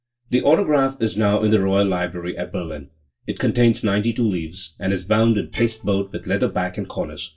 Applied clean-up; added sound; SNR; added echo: neural separator model SepFormer DNS4.